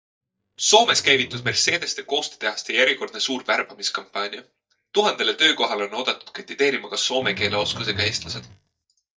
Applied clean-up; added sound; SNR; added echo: neural mask model DeepFilterNet 3.